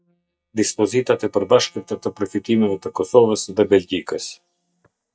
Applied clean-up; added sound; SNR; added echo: neural mask model DeepFilterNet 3.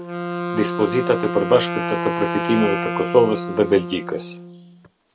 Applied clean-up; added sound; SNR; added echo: none; Wind instrument, woodwind instrument; 5 dB; none.